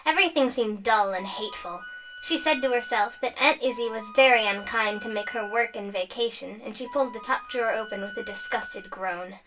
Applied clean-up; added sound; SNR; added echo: none; Wind instrument, woodwind instrument; 15 dB; reverberation time 0.2 s.